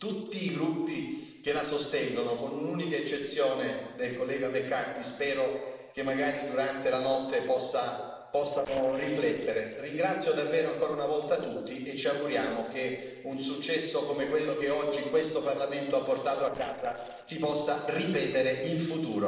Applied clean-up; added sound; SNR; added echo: neural separator model SepFormer DNS4.